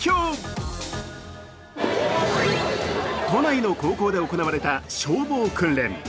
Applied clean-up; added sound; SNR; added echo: none; none; none; none.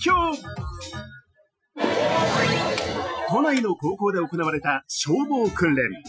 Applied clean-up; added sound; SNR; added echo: classical method Wiener filter.